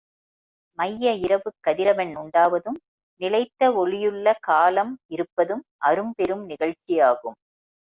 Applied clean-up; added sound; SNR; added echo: none; none; none; none.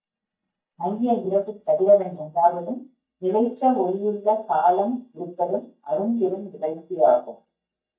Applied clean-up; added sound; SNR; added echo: neural mask model DeepFilterNet 3.